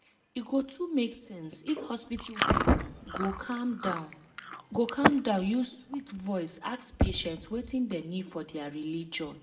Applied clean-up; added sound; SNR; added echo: none; Chewing, mastication; 6 dB; reverberation time 0.6 s.